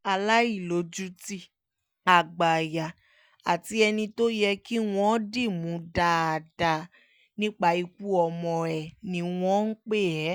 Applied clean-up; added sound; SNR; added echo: none; none; none; none.